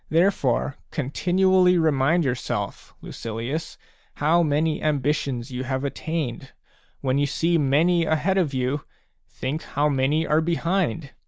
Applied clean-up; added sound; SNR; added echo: none; none; none; none.